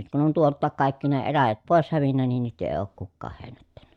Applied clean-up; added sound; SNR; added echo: neural mask model DeepFilterNet 3.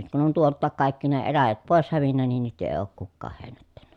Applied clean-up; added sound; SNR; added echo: none; none; none; none.